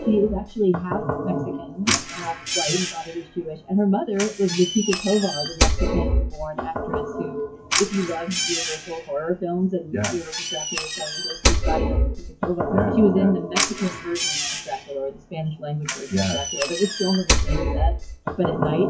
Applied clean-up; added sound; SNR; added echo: classical method WPE with log-MMSE.